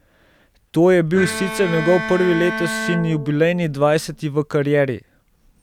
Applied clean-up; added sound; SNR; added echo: none; Bowed string instrument; 8 dB; none.